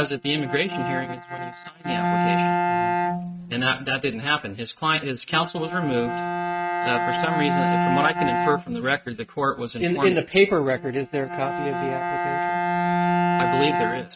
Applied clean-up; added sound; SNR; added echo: neural mask model RNNoise.